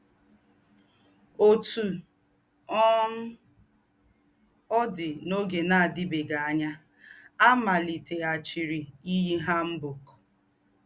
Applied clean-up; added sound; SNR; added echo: none; none; none; none.